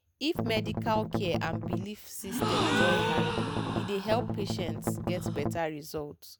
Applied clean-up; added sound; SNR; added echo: none; Strum + Gasp; -4 dB; none.